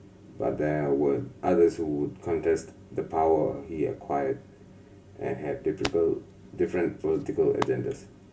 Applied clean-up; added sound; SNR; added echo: none; Hands; 14 dB; reverberation time 0.2 s.